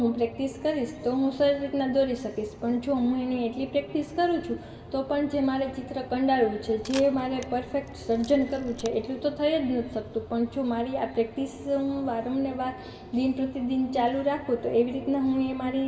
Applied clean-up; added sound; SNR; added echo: none; Camera; 18 dB; reverberation time 1.7 s.